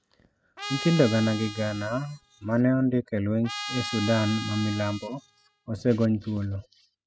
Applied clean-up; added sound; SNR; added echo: classical method spectral subtraction.